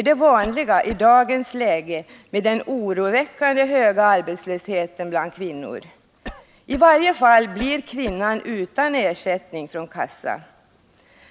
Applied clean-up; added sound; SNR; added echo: none; Cough; 18 dB; none.